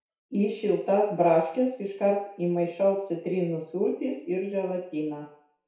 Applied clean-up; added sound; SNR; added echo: none; none; none; reverberation time 0.6 s.